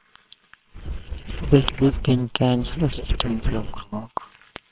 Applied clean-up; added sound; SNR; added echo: neural separator model SepFormer WHAMR!.